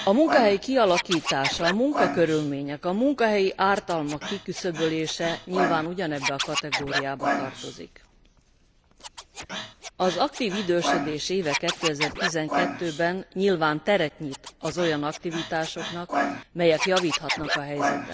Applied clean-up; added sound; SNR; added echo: none; Scratching (performance technique); 5 dB; none.